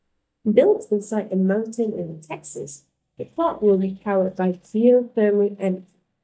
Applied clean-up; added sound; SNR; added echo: neural mask model DeepFilterNet 3.